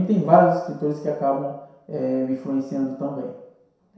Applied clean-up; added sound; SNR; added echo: none; none; none; reverberation time 0.7 s.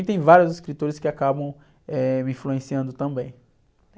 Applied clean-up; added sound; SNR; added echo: none; none; none; none.